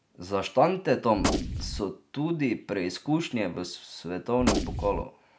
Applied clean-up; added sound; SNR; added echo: none; Gunshot, gunfire; 0 dB; none.